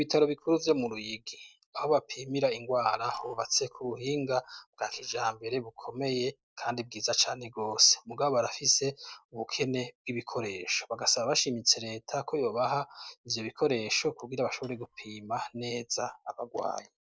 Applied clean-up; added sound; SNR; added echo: neural separator model SepFormer DNS4.